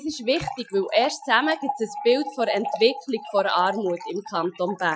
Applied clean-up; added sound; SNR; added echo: classical method Wiener filter.